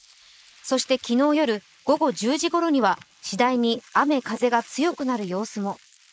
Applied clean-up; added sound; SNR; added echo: neural mask model Resemble Enhance denoiser.